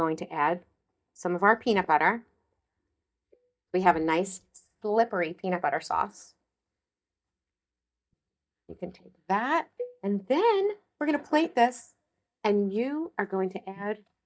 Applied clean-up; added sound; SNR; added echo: neural mask model DeepFilterNet 3.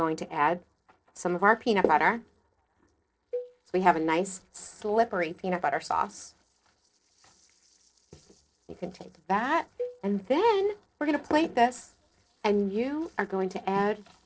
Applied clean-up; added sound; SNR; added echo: neural separator model SepFormer DNS4.